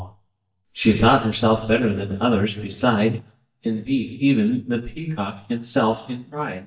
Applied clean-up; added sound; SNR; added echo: neural mask model DeepFilterNet 3.